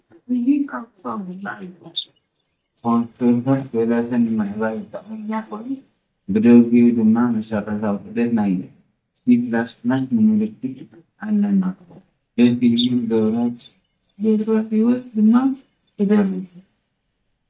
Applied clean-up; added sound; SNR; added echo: neural mask model DeepFilterNet 3.